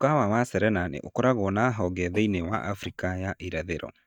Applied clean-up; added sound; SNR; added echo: neural mask model DeepFilterNet 3.